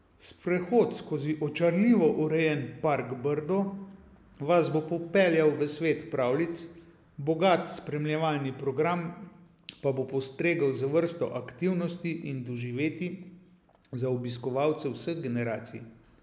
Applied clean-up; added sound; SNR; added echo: none; none; none; none.